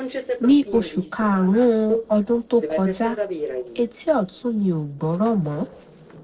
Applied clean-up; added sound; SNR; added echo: neural separator model SepFormer DNS4.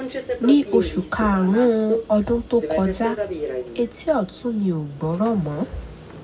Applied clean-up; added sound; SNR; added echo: none; Subway, metro, underground; 8 dB; reverberation time 0.4 s.